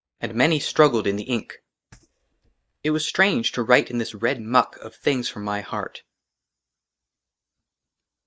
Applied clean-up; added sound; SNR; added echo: neural mask model DeepFilterNet 3.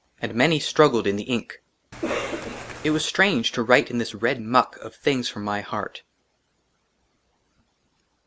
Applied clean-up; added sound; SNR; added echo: none; Cough; 5 dB; none.